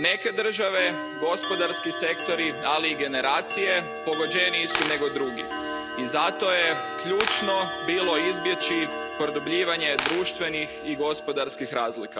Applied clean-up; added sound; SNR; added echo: none; Clock + Coin (dropping); 5 dB; none.